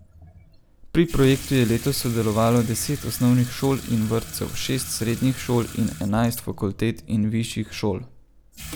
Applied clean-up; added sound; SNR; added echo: none; Sink (filling or washing) / Water tap, faucet; 16 dB; none.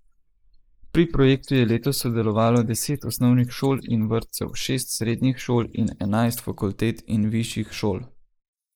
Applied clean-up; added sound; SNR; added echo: neural mask model Resemble Enhance denoiser.